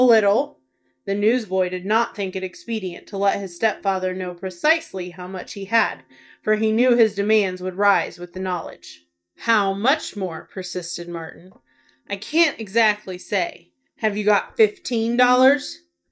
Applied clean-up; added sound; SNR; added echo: neural mask model DeepFilterNet 3.